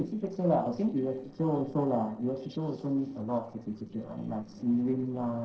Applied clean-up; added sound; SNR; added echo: neural separator model SepFormer DNS4.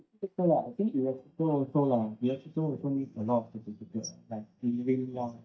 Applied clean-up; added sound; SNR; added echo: neural mask model DeepFilterNet 3.